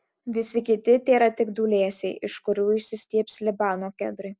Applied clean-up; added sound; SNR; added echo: none; none; none; none.